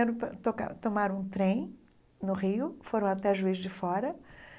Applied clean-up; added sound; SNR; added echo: none; none; none; none.